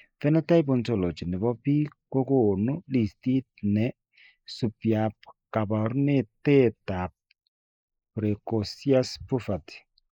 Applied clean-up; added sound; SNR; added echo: neural mask model Resemble Enhance denoiser.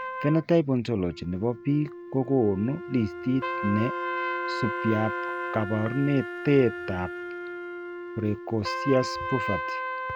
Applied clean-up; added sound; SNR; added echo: none; Trumpet + Wind instrument, woodwind instrument; 6 dB; none.